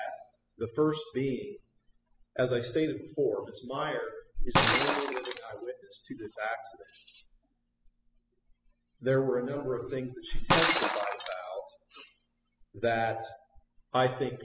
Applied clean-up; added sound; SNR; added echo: classical method spectral subtraction.